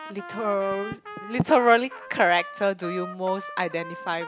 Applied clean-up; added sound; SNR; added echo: none; Trumpet; 14 dB; none.